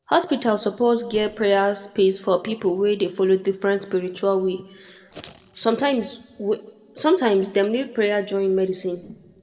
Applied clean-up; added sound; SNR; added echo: neural separator model SepFormer DNS4.